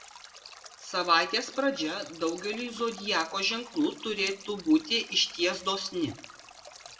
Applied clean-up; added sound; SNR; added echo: none; Stream; 18 dB; reverberation time 0.5 s.